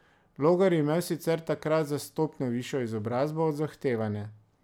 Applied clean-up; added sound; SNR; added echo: none; none; none; none.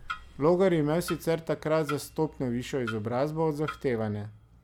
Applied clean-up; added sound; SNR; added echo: none; Clock; 16 dB; none.